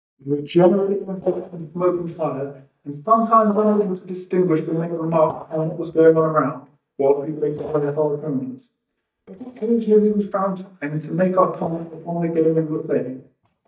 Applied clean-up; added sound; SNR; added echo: neural mask model DeepFilterNet 3.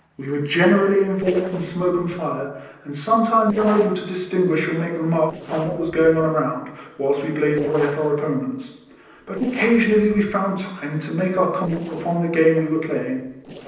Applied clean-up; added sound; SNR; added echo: neural separator model SepFormer DNS4.